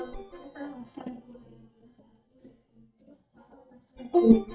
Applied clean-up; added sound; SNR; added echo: neural mask model DeepFilterNet 3.